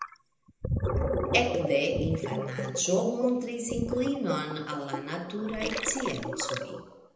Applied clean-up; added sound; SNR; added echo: none; Gurgling; 1 dB; reverberation time 0.8 s.